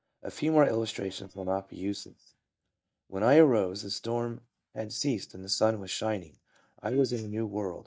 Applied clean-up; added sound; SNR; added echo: neural mask model DeepFilterNet 3.